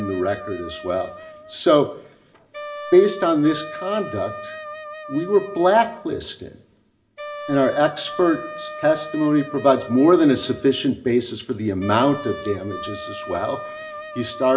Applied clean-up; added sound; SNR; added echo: none; Wind instrument, woodwind instrument; 14 dB; reverberation time 0.6 s.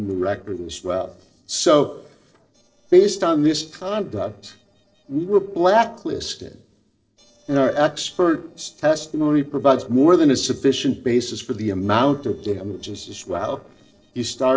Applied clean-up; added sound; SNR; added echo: neural separator model SepFormer DNS4.